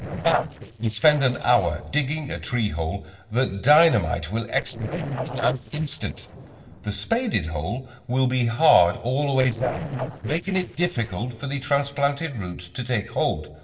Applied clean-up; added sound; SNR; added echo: neural separator model SepFormer DNS4.